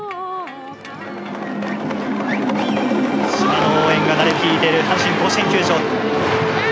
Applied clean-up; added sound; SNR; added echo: none; Bowed string instrument; 19 dB; none.